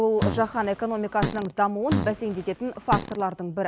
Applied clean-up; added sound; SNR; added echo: none; Fart; 5 dB; none.